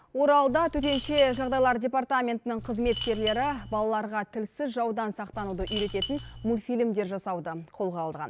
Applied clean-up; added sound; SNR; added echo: none; Coin (dropping); 0 dB; none.